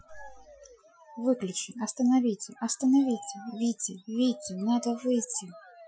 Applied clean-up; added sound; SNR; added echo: classical method Wiener filter.